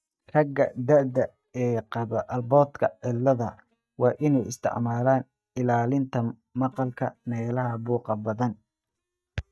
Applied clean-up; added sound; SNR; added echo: neural mask model DeepFilterNet 3.